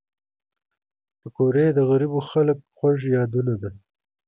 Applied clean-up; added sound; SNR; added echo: none; none; none; none.